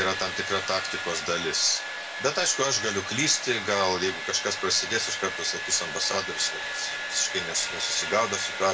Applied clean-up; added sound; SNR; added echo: none; Domestic sounds, home sounds; 6 dB; reverberation time 0.2 s.